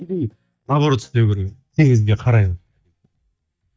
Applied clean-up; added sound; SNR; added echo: neural mask model DeepFilterNet 3.